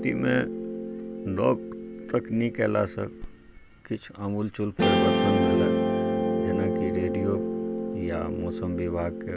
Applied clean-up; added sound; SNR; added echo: none; Guitar; -1 dB; none.